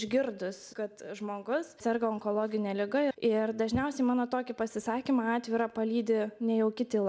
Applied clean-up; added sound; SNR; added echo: none; none; none; none.